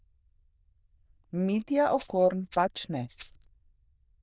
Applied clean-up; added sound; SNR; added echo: neural diffusion model UNIVERSE++.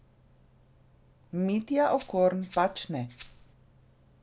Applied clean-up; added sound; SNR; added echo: none; Rattle (instrument); 7 dB; none.